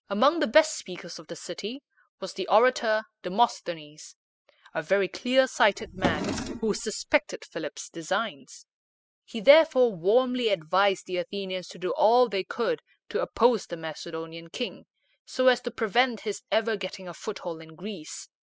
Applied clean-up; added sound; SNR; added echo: classical method spectral subtraction.